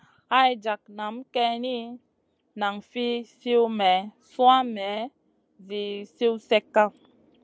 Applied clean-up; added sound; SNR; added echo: none; none; none; none.